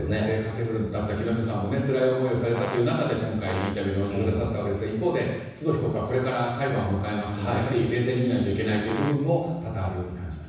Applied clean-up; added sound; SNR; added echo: none; Brass instrument; 13 dB; reverberation time 1.1 s.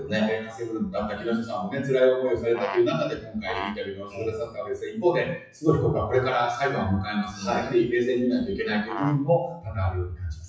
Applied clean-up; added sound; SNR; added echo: classical method WPE with log-MMSE.